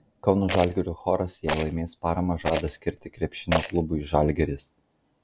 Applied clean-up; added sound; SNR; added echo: none; Rattle; 7 dB; none.